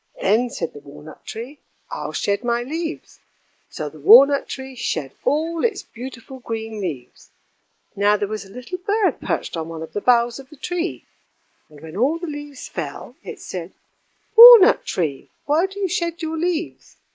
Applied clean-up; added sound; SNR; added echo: neural mask model Resemble Enhance denoiser.